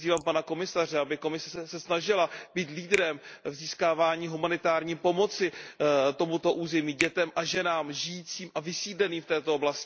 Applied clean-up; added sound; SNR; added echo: neural mask model Resemble Enhance denoiser.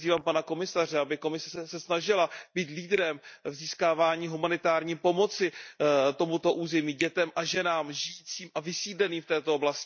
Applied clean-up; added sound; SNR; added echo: neural mask model DeepFilterNet 3.